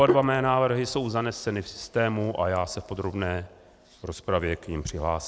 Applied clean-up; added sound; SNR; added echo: none; Hands; 11 dB; none.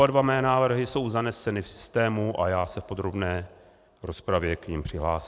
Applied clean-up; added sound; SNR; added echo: none; none; none; none.